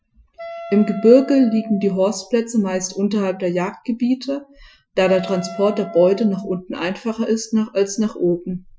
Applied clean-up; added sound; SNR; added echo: classical method Wiener filter.